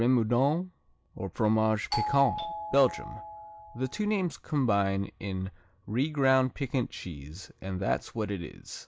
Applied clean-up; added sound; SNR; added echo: none; Doorbell; 7 dB; none.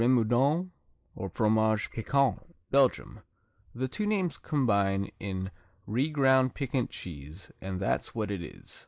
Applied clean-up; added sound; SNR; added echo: neural mask model Resemble Enhance denoiser.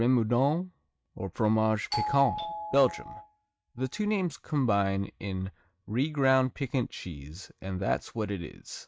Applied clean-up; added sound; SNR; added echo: neural mask model RNNoise.